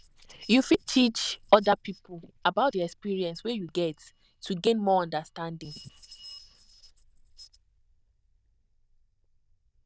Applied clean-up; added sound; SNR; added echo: neural diffusion model UNIVERSE++.